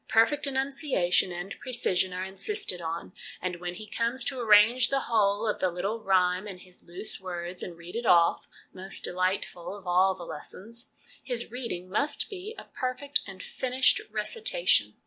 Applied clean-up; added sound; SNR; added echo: none; none; none; none.